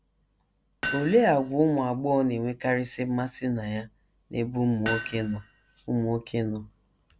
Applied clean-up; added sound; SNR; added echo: none; Hammer; 10 dB; none.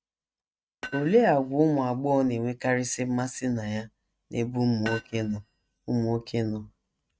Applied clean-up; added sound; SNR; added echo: neural mask model RNNoise.